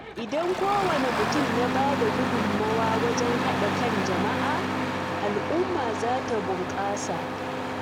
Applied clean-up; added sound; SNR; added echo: none; Engine starting; -1 dB; none.